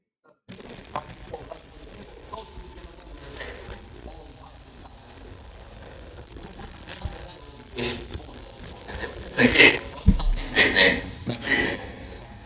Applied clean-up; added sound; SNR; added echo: neural mask model DeepFilterNet 3.